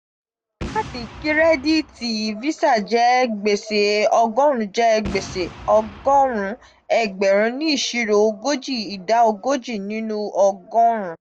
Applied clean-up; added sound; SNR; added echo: none; Boom; 17 dB; none.